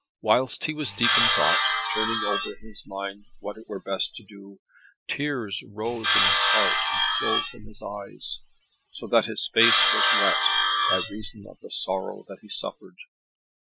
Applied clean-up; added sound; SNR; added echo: classical method Wiener filter.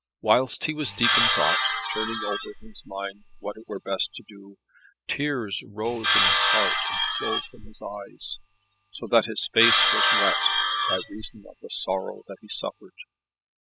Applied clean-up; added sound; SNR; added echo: classical method spectral subtraction.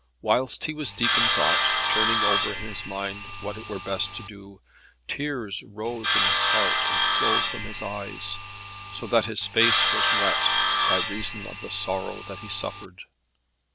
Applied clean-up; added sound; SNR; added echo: none; Sawing; -5 dB; none.